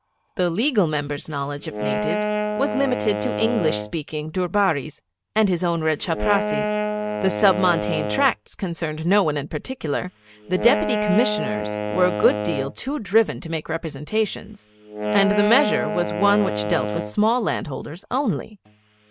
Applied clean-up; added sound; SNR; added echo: none; Wind instrument, woodwind instrument; 5 dB; none.